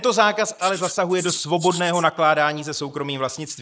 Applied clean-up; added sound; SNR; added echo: neural mask model Resemble Enhance denoiser.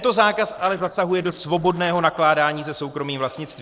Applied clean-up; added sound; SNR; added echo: neural separator model SepFormer DNS4.